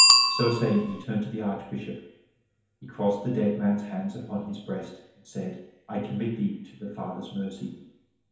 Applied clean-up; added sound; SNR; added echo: none; Bicycle bell; 0 dB; reverberation time 2.2 s.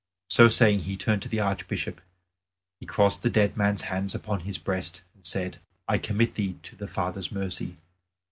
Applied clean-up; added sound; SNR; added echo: none; none; none; none.